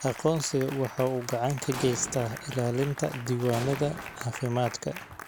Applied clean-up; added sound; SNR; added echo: none; Explosion + Applause; 11 dB; none.